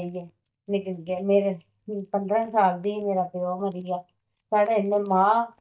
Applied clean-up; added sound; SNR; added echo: neural mask model DeepFilterNet 3.